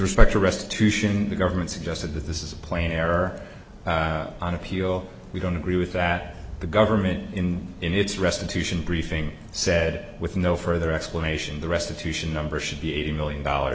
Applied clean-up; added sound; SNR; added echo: none; none; none; none.